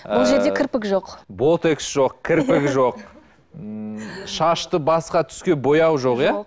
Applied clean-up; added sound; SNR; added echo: none; none; none; none.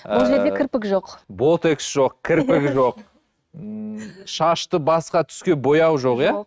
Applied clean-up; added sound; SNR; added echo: neural mask model RNNoise.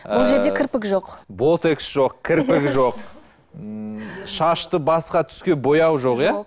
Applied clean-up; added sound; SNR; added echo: none; Gunshot, gunfire; 17 dB; none.